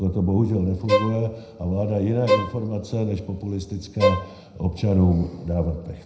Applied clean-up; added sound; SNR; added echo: none; Bowed string instrument; 3 dB; reverberation time 0.7 s.